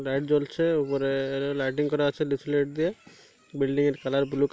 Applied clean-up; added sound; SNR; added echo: none; none; none; none.